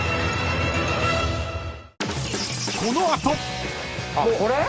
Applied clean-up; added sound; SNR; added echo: none; none; none; none.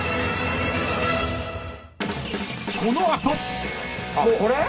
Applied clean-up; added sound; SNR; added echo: none; none; none; reverberation time 1.9 s.